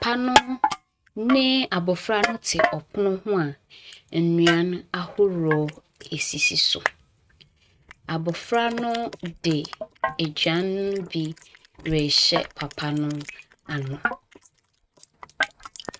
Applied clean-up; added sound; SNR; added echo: neural mask model RNNoise.